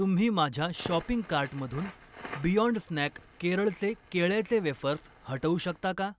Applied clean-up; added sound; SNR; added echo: none; Crackle; 19 dB; none.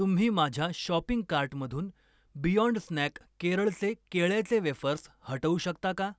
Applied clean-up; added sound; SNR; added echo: none; none; none; none.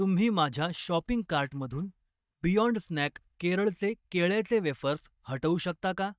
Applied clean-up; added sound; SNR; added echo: neural mask model DeepFilterNet 3.